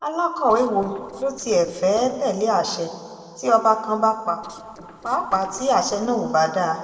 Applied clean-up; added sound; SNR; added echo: neural separator model SepFormer DNS4.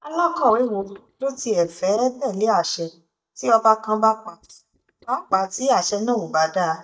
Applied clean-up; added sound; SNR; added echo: neural mask model DeepFilterNet 3.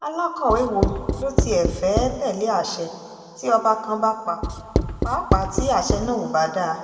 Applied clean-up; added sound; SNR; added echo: none; Writing; 1 dB; reverberation time 1.8 s.